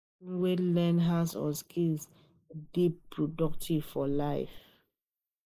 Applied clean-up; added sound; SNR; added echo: neural mask model Resemble Enhance denoiser.